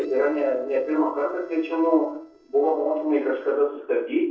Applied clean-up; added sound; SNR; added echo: neural separator model SepFormer DNS4.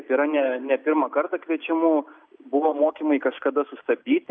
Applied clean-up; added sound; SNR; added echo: none; none; none; none.